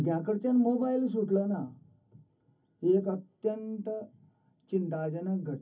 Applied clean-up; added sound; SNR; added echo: none; none; none; reverberation time 0.3 s.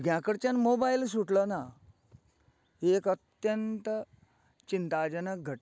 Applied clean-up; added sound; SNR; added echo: none; none; none; none.